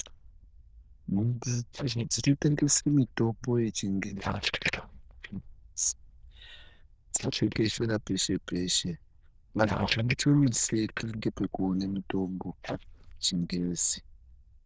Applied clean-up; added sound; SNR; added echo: neural diffusion model UNIVERSE++.